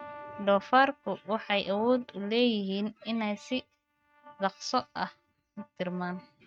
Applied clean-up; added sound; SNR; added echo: neural mask model RNNoise.